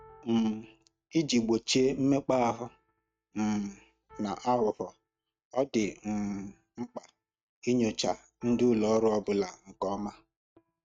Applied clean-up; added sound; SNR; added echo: neural mask model RNNoise.